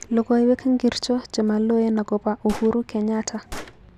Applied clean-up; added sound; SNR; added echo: none; Gunshot, gunfire; 20 dB; none.